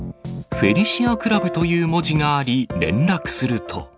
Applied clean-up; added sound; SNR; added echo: none; none; none; none.